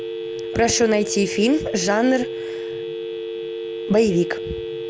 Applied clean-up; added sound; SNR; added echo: none; Telephone; 6 dB; none.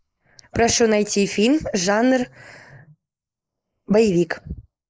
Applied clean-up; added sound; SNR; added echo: neural mask model Resemble Enhance denoiser.